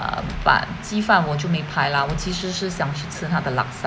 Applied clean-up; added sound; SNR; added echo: none; Door / Car; 16 dB; none.